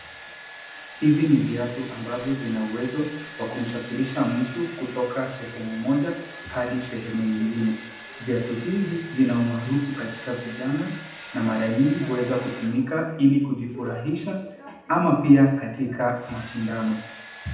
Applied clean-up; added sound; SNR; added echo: none; Domestic sounds, home sounds; 17 dB; reverberation time 0.8 s.